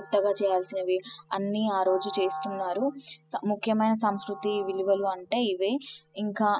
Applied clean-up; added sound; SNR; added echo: classical method spectral subtraction.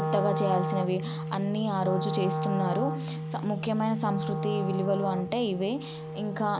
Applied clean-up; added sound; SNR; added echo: none; Wind instrument, woodwind instrument; 3 dB; none.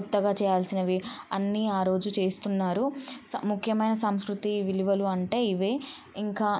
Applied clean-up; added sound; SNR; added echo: none; none; none; none.